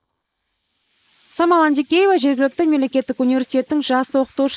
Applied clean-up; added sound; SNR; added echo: neural mask model Resemble Enhance denoiser.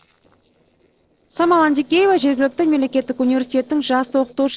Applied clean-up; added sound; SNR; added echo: neural separator model SepFormer DNS4.